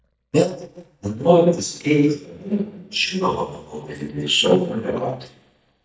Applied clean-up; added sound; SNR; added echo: neural mask model DeepFilterNet 3.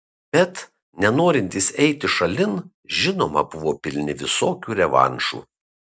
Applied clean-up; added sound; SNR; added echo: none; none; none; none.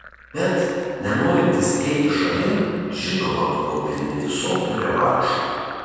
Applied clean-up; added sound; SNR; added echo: none; Fill (with liquid); 19 dB; reverberation time 2.1 s.